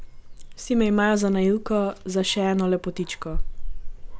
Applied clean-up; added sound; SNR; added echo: none; Dog; 5 dB; none.